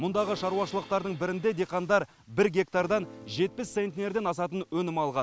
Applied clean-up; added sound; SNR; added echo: none; Acoustic guitar / Strum + Crash cymbal; 19 dB; none.